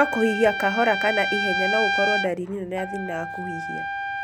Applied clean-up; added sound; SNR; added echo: none; Trumpet; 2 dB; none.